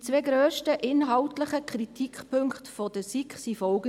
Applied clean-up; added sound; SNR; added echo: none; none; none; none.